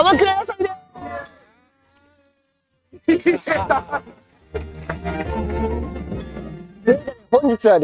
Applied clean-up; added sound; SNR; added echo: neural mask model RNNoise.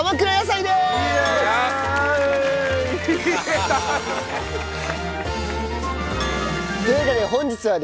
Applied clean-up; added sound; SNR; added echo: none; Bell; 17 dB; none.